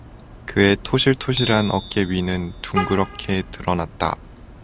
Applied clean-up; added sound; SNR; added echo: none; Vehicle horn, car horn, honking + Bicycle bell; 11 dB; none.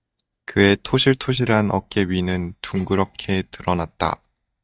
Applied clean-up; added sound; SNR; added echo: neural mask model DeepFilterNet 3.